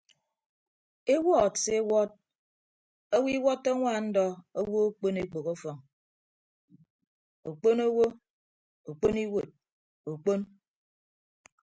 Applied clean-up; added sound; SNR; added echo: none; none; none; none.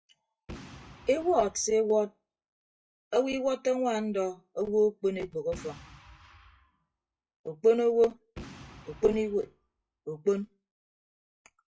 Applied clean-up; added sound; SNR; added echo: classical method WPE with log-MMSE.